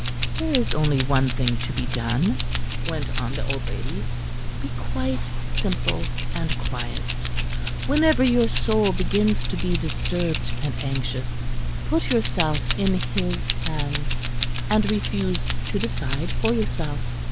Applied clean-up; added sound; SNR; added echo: none; Keys jangling; -2 dB; none.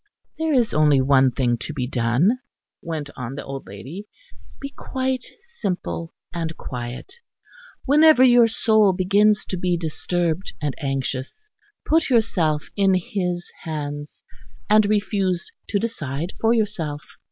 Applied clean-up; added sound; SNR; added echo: none; none; none; none.